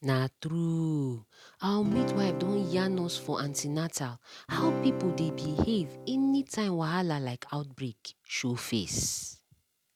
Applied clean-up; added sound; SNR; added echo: none; Acoustic guitar / Strum; 4 dB; none.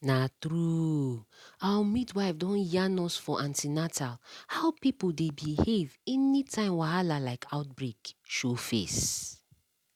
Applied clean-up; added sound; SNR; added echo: none; none; none; none.